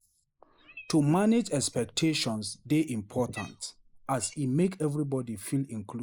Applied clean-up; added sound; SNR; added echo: neural mask model Resemble Enhance denoiser.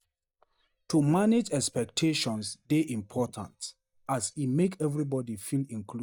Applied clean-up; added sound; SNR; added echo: neural mask model DeepFilterNet 3.